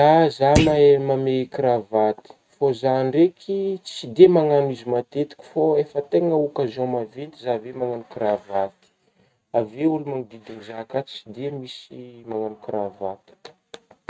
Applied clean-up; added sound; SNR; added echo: neural mask model RNNoise.